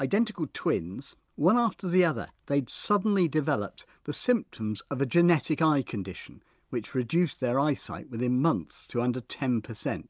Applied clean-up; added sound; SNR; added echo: none; none; none; none.